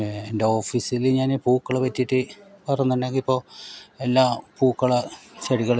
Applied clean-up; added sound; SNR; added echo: none; none; none; none.